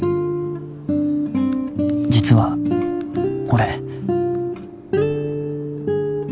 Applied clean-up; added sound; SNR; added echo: none; none; none; none.